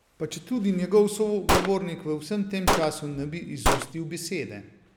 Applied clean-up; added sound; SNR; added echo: none; Gunshot, gunfire; 1 dB; none.